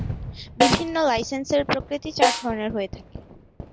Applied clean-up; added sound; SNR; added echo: none; Snare drum + Fireworks; 2 dB; none.